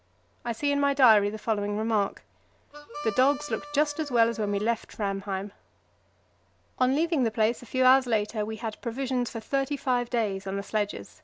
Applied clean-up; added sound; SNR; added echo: none; Harmonica; 15 dB; none.